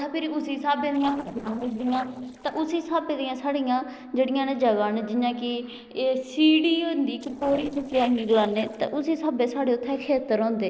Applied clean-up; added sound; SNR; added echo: neural separator model SepFormer DNS4.